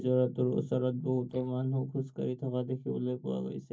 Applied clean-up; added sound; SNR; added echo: neural mask model DeepFilterNet 3.